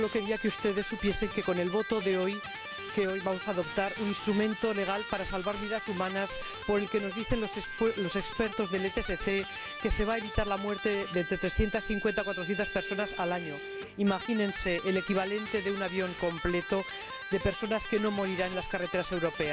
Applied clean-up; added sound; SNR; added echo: none; Electric guitar; 9 dB; none.